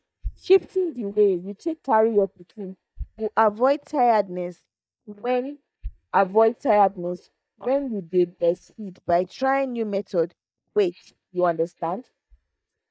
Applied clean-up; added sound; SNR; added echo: neural mask model DeepFilterNet 3.